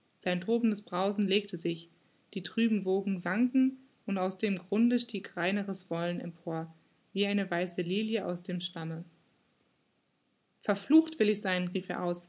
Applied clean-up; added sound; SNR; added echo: none; none; none; none.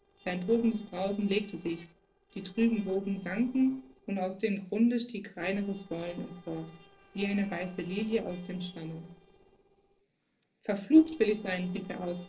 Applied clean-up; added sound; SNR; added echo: neural separator model SepFormer DNS4.